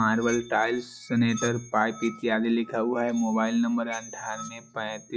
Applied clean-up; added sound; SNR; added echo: classical method log-MMSE.